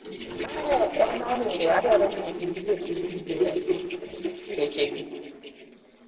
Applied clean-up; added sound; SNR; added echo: neural separator model SepFormer DNS4.